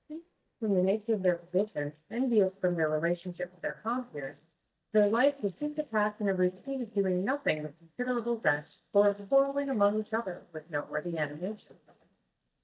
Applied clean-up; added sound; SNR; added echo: neural mask model DeepFilterNet 3.